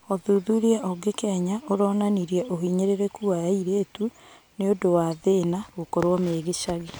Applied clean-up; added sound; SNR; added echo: none; none; none; none.